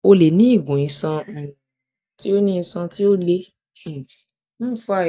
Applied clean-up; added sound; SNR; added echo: neural mask model DeepFilterNet 3.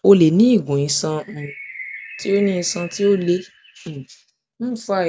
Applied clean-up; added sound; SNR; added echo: none; Bird; 18 dB; none.